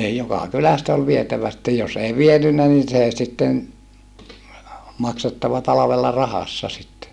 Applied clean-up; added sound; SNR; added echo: none; none; none; none.